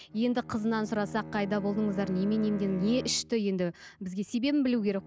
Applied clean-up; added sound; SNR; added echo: none; Bowed string instrument; 14 dB; none.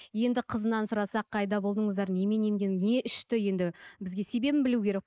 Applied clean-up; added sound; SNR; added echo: neural mask model Resemble Enhance denoiser.